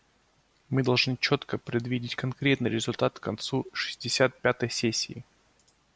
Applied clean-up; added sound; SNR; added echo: none; none; none; none.